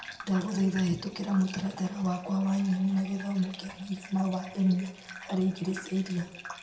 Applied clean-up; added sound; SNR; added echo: none; Bathtub (filling or washing) / Gurgling; 17 dB; reverberation time 1.0 s.